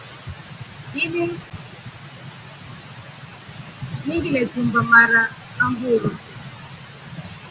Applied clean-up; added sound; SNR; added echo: none; none; none; none.